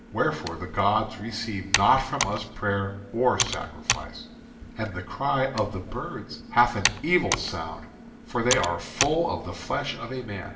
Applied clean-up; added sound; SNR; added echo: none; Computer keyboard; 6 dB; reverberation time 0.8 s.